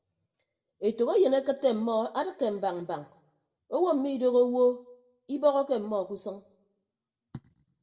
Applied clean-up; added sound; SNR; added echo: none; none; none; reverberation time 0.5 s.